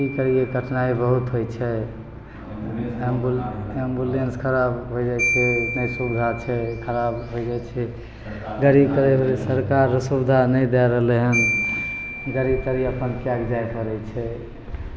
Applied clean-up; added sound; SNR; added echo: none; Marimba, xylophone; 11 dB; none.